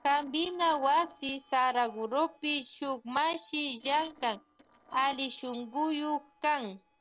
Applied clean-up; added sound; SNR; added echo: neural separator model SepFormer DNS4.